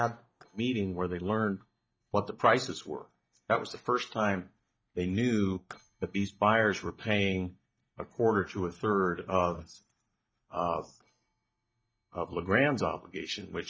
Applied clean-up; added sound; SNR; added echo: neural mask model DeepFilterNet 3.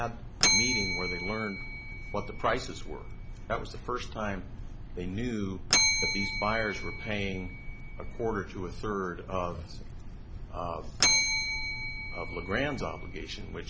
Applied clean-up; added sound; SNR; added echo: none; Bell; 0 dB; none.